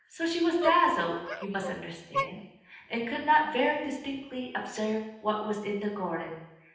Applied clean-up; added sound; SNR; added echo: none; Dog; 9 dB; reverberation time 0.9 s.